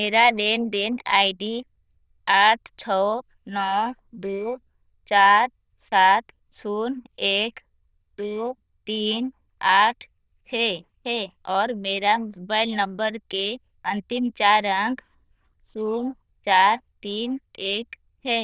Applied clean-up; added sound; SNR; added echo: neural diffusion model UNIVERSE++.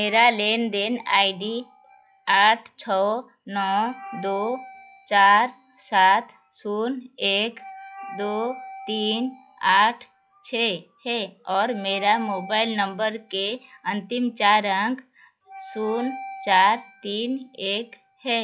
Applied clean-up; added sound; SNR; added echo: classical method log-MMSE.